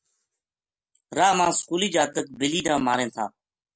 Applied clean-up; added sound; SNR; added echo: none; none; none; none.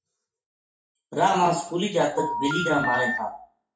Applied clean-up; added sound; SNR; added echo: classical method WPE with log-MMSE.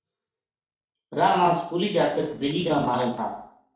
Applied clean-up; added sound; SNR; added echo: neural separator model SepFormer DNS4.